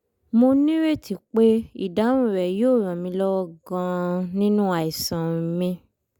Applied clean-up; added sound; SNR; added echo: none; none; none; none.